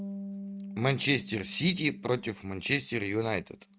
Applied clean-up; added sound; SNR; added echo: neural mask model RNNoise.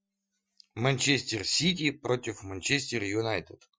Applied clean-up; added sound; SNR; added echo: classical method Wiener filter.